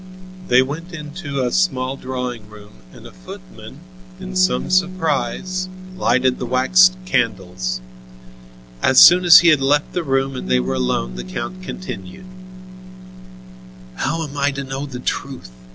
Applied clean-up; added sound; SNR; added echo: none; Bass guitar; 12 dB; none.